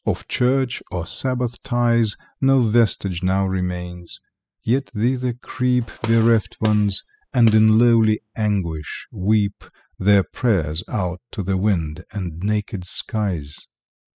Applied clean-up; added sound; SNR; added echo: classical method spectral subtraction.